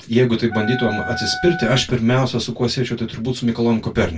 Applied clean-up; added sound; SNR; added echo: none; Wind instrument, woodwind instrument; 9 dB; reverberation time 0.2 s.